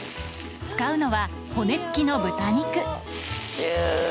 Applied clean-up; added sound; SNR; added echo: none; none; none; none.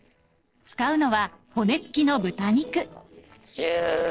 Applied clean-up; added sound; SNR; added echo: neural separator model SepFormer DNS4.